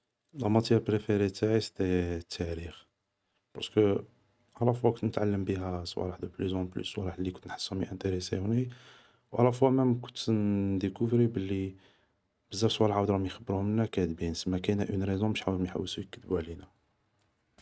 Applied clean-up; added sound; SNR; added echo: none; none; none; none.